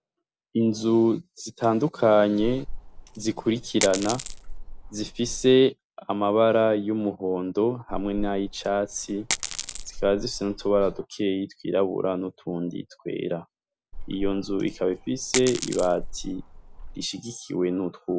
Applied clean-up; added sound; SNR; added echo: none; Coin (dropping); 8 dB; none.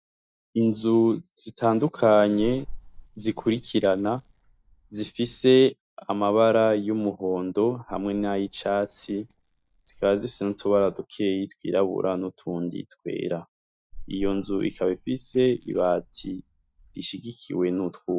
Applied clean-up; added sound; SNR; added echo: neural mask model DeepFilterNet 3.